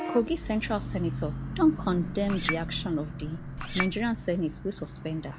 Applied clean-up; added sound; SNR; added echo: none; Chink, clink + Bus / Vehicle horn, car horn, honking; 6 dB; none.